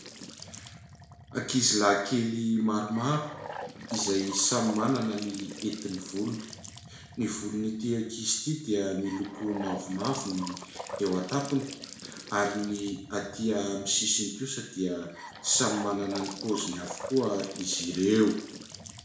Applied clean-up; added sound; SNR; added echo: none; Trickle, dribble / Bathtub (filling or washing) / Sink (filling or washing) / Gurgling; 13 dB; reverberation time 0.6 s.